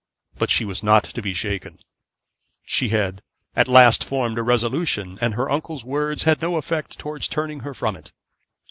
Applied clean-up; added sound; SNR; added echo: none; none; none; none.